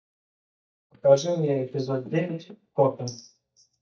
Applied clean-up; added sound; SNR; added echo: neural mask model DeepFilterNet 3.